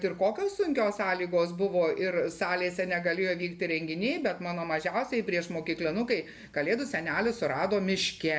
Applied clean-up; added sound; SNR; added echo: none; none; none; none.